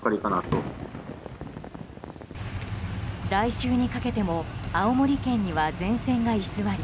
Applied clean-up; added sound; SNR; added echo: none; Thunder / Rain; 14 dB; none.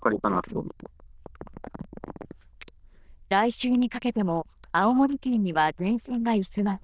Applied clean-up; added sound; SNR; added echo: neural diffusion model UNIVERSE++.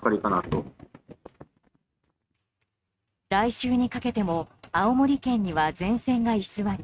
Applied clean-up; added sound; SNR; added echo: neural mask model RNNoise.